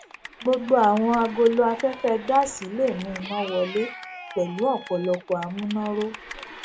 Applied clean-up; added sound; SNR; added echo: none; Cheering / Clapping; 15 dB; none.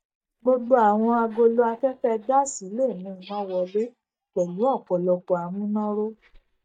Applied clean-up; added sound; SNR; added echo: neural mask model DeepFilterNet 3.